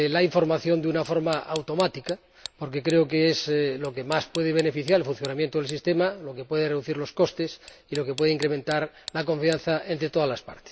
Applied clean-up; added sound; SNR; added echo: none; Tick; 19 dB; none.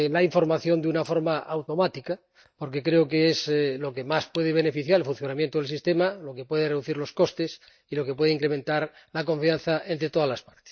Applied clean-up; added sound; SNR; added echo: neural mask model DeepFilterNet 3.